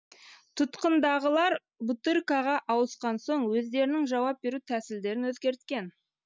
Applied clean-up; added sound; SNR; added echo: none; none; none; none.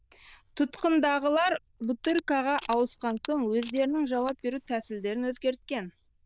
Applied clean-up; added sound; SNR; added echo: neural diffusion model UNIVERSE++.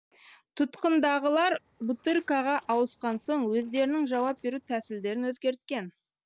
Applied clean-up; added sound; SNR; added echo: neural separator model SepFormer DNS4.